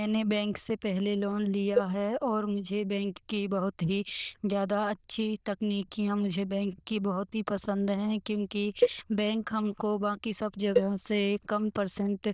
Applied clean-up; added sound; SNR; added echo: neural diffusion model UNIVERSE++.